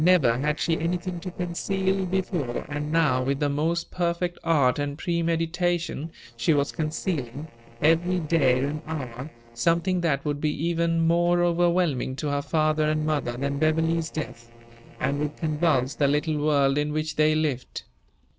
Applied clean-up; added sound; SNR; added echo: neural separator model SepFormer DNS4.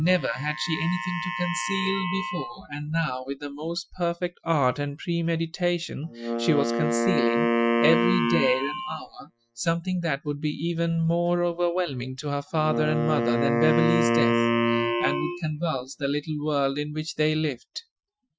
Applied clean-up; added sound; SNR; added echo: classical method Wiener filter.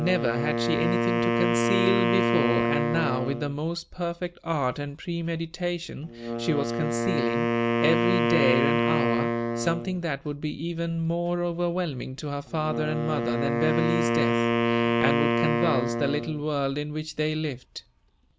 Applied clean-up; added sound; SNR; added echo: none; Wind instrument, woodwind instrument; -1 dB; none.